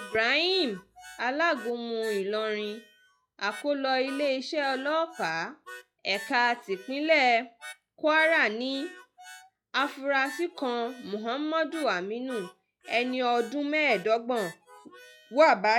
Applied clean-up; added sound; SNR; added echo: classical method log-MMSE.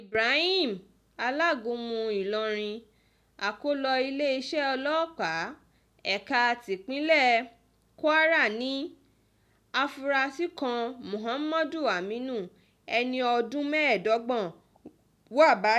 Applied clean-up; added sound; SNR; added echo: none; none; none; none.